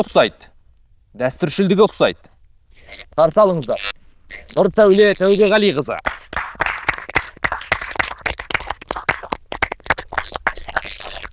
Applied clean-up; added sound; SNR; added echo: neural diffusion model UNIVERSE++.